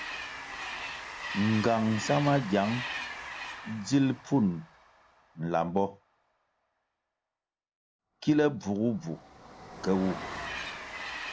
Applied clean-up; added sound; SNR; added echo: none; Train; 10 dB; none.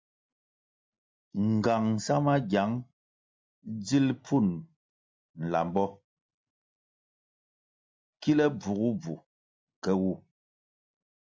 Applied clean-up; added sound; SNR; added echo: none; none; none; none.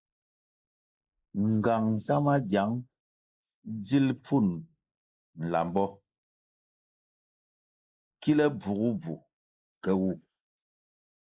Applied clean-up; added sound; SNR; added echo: neural mask model Resemble Enhance denoiser.